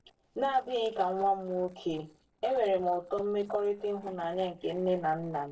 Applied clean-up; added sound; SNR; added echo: neural separator model SepFormer DNS4.